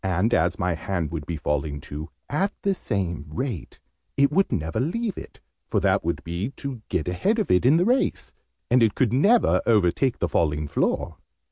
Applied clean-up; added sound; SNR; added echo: none; none; none; none.